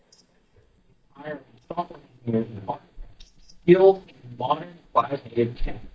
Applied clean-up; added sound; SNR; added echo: neural mask model DeepFilterNet 3.